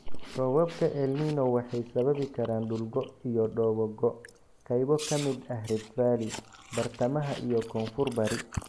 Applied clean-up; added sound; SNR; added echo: none; Chewing, mastication; 16 dB; none.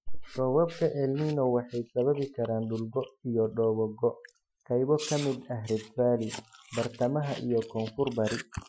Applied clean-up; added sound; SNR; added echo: classical method Wiener filter.